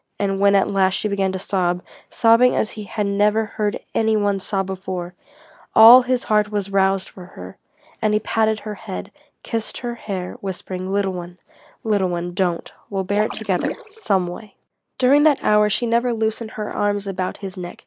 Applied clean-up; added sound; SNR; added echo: neural mask model Resemble Enhance denoiser.